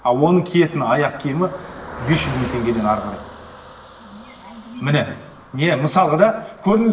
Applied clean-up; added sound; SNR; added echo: none; Car passing by; 16 dB; reverberation time 0.8 s.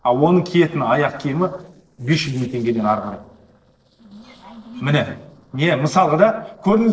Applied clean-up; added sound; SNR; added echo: neural separator model SepFormer DNS4.